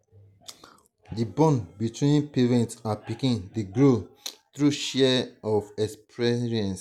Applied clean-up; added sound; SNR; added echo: none; none; none; none.